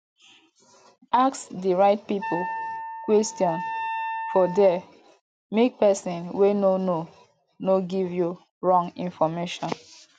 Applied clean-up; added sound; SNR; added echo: none; Wind instrument, woodwind instrument; 7 dB; none.